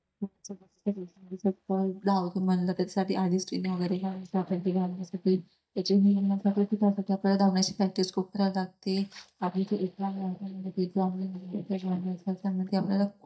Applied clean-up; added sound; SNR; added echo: neural mask model DeepFilterNet 3.